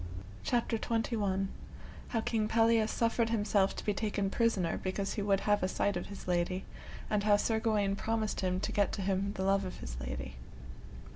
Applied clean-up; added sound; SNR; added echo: none; none; none; none.